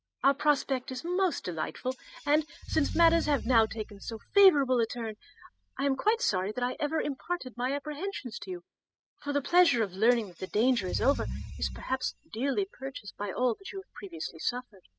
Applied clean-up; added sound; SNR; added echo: classical method spectral subtraction.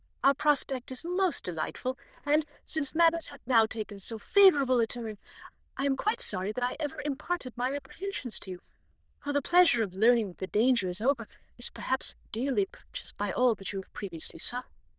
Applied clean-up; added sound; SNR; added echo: neural diffusion model UNIVERSE++.